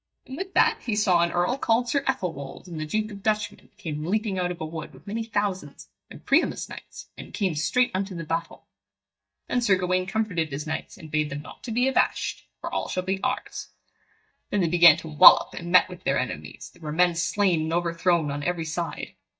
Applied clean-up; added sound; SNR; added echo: neural mask model DeepFilterNet 3.